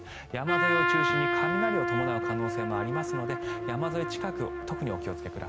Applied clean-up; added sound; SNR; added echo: none; Trumpet; -4 dB; none.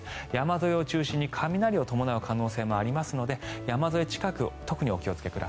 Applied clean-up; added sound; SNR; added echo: none; none; none; none.